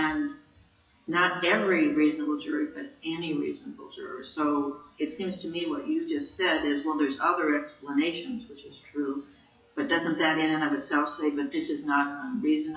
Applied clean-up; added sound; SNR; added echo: classical method WPE with log-MMSE.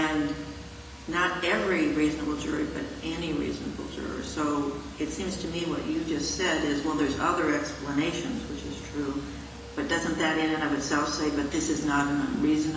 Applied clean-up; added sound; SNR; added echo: none; Domestic sounds, home sounds; 18 dB; reverberation time 1.0 s.